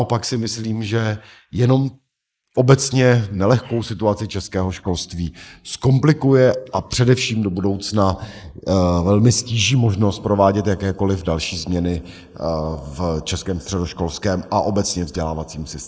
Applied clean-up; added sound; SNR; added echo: neural mask model Resemble Enhance denoiser.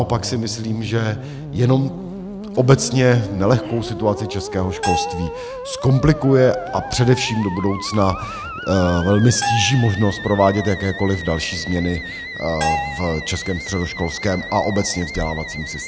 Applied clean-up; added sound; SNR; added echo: none; Musical instrument + Bell; 9 dB; none.